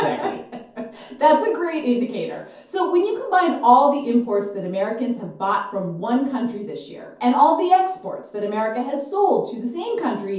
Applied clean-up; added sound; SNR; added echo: none; none; none; reverberation time 0.6 s.